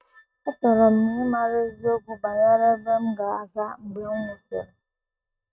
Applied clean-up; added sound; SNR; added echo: neural mask model RNNoise.